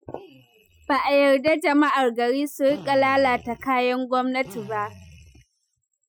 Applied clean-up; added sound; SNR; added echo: classical method Wiener filter.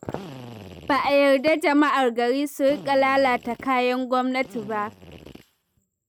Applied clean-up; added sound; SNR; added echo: neural mask model RNNoise.